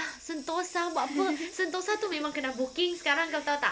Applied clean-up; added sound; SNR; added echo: none; Engine; 20 dB; none.